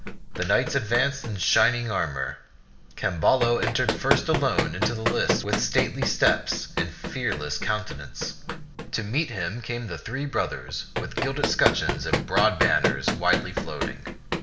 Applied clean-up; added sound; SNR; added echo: none; Run; 3 dB; none.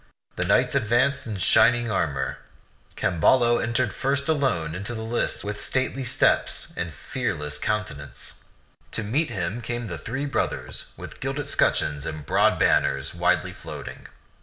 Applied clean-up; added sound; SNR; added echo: none; none; none; none.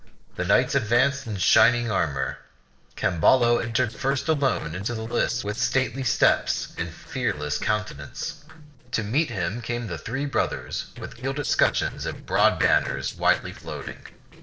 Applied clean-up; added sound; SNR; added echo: neural separator model SepFormer DNS4.